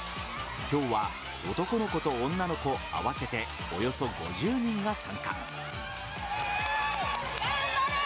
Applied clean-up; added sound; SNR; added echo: none; none; none; none.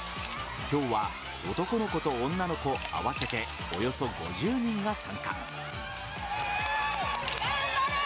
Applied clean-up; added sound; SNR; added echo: none; Glass; 17 dB; none.